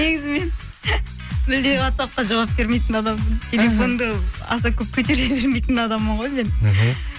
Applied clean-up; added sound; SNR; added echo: none; none; none; none.